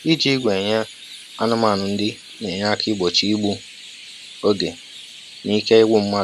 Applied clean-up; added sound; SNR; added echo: none; Chirp, tweet; 18 dB; none.